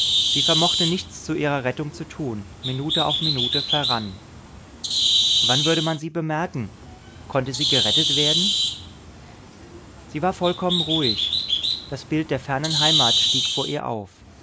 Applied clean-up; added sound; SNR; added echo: none; Bird; -3 dB; none.